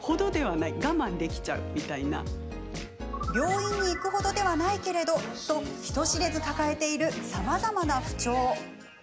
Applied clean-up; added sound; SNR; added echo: none; none; none; none.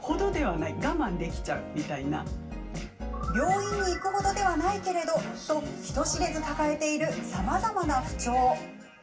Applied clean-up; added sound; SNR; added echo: none; none; none; reverberation time 0.2 s.